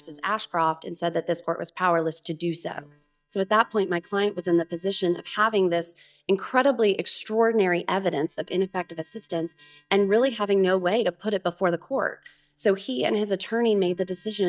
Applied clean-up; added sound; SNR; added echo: neural mask model DeepFilterNet 3.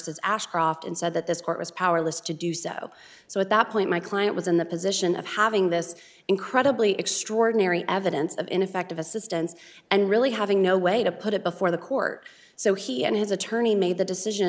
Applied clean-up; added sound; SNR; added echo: none; none; none; none.